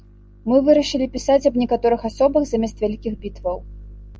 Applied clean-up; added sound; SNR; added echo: none; none; none; none.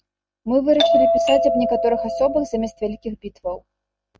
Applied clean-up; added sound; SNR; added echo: neural mask model RNNoise.